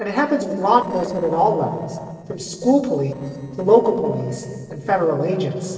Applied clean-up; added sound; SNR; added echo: neural separator model SepFormer DNS4.